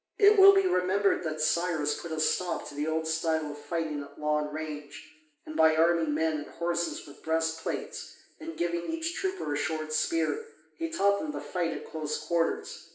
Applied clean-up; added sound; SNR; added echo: none; none; none; reverberation time 0.7 s.